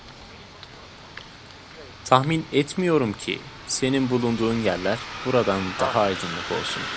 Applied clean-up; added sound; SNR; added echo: none; Bus; 10 dB; none.